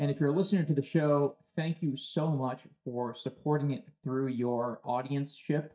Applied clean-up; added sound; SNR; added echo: neural mask model DeepFilterNet 3.